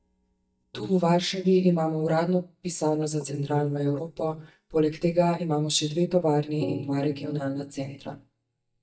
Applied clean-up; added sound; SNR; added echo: neural mask model DeepFilterNet 3.